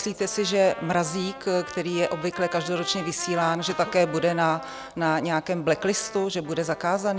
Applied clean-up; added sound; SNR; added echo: none; Trumpet; 14 dB; none.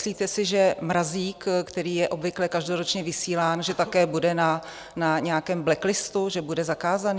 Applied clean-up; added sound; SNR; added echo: none; none; none; none.